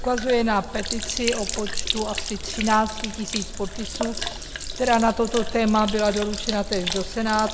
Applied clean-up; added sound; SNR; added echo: none; Sink (filling or washing); 6 dB; reverberation time 1.2 s.